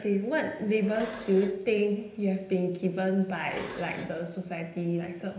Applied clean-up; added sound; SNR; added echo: none; Dishes, pots, and pans; 19 dB; reverberation time 0.9 s.